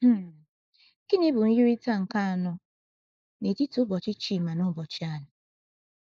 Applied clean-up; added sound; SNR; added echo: neural mask model Resemble Enhance denoiser.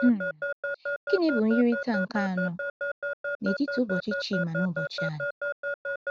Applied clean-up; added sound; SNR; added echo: none; Alarm / Keyboard (musical); 4 dB; none.